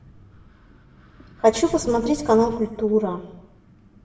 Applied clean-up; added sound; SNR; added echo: none; Wind; 19 dB; reverberation time 0.7 s.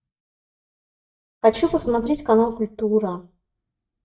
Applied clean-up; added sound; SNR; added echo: neural mask model DeepFilterNet 3.